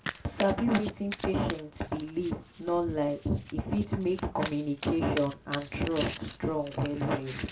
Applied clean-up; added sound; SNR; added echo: none; Domestic sounds, home sounds; 13 dB; reverberation time 0.2 s.